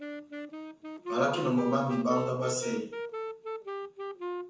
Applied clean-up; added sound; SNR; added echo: none; Wind instrument, woodwind instrument; 5 dB; reverberation time 0.6 s.